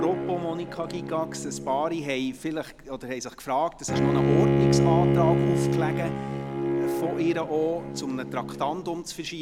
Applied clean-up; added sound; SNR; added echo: none; Bowed string instrument; -3 dB; none.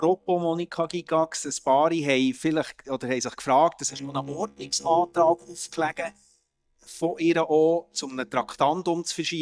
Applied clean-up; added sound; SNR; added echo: neural mask model DeepFilterNet 3.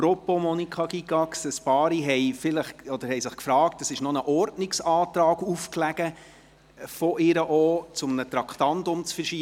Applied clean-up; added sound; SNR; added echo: none; none; none; none.